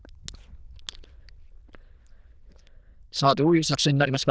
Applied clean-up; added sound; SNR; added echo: neural diffusion model UNIVERSE++.